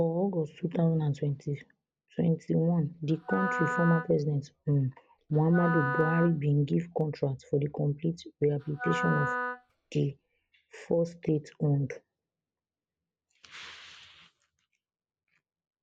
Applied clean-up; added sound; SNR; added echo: none; Wind instrument, woodwind instrument; 5 dB; none.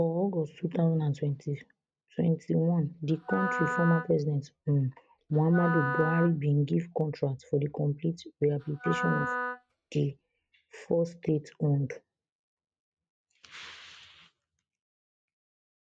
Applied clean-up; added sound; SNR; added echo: neural mask model RNNoise.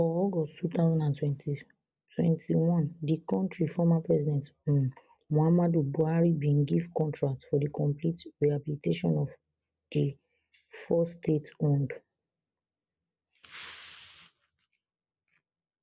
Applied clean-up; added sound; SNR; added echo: none; none; none; none.